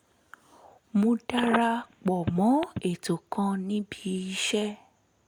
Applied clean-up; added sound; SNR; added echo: none; Telephone; 5 dB; none.